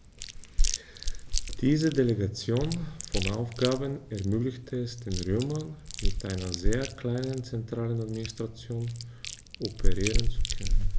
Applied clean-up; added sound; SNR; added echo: none; Chewing, mastication; -2 dB; none.